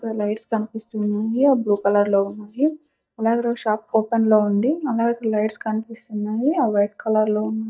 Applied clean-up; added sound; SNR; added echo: neural mask model DeepFilterNet 3.